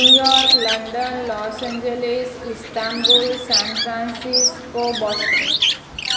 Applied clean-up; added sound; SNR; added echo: none; Bird; -4 dB; none.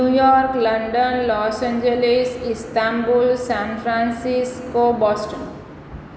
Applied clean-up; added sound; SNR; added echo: none; none; none; none.